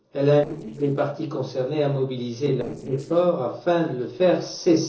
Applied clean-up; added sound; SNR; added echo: neural separator model SepFormer DNS4.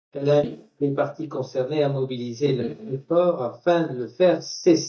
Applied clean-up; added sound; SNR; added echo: neural mask model DeepFilterNet 3.